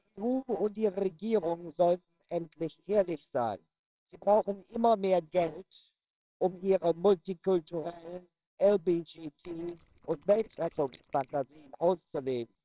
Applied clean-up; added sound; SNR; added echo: neural separator model SepFormer WHAMR!.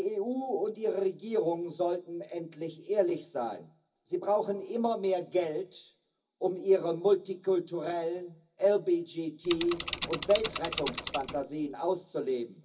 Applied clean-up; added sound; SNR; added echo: none; Mechanisms / Bicycle; 7 dB; reverberation time 0.4 s.